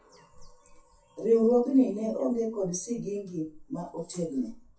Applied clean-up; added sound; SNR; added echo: classical method WPE with log-MMSE.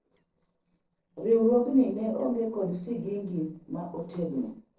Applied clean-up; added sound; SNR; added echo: neural separator model SepFormer DNS4.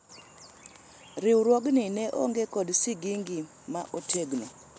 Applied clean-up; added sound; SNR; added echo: none; none; none; none.